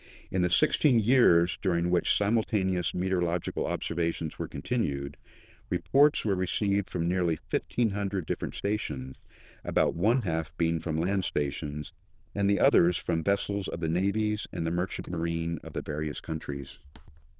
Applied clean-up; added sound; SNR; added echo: neural diffusion model UNIVERSE++.